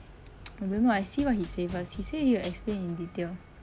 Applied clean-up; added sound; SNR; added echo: none; Drum kit; 13 dB; none.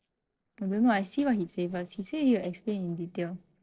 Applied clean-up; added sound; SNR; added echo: neural separator model SepFormer DNS4.